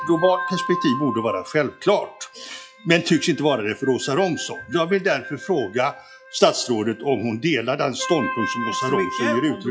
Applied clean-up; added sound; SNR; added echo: classical method log-MMSE.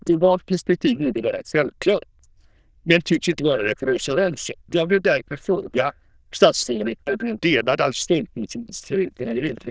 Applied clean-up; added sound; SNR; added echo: neural diffusion model UNIVERSE++.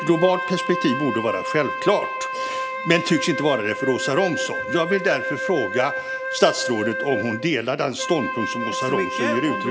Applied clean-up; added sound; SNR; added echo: none; Wind instrument, woodwind instrument; 5 dB; none.